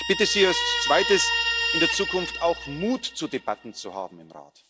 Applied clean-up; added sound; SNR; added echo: none; Guitar; 2 dB; none.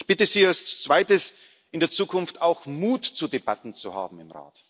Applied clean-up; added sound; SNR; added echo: none; none; none; none.